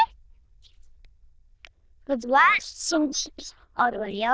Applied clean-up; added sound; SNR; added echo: neural diffusion model UNIVERSE++.